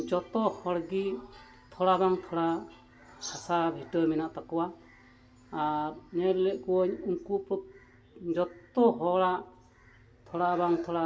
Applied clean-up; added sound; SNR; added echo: none; none; none; none.